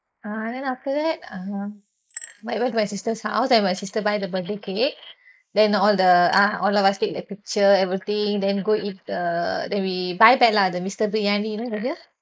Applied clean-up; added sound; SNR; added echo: neural mask model Resemble Enhance denoiser.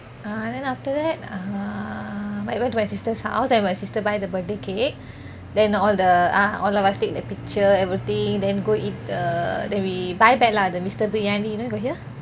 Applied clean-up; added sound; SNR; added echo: none; none; none; none.